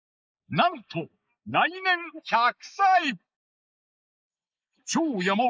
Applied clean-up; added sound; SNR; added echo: neural mask model Resemble Enhance denoiser.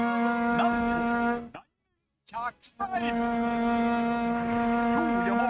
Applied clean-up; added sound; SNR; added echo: neural mask model RNNoise.